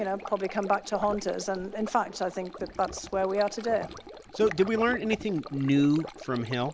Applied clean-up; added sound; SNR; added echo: none; Stream; 14 dB; none.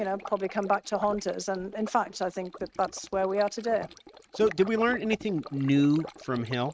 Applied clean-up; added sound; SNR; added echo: neural mask model RNNoise.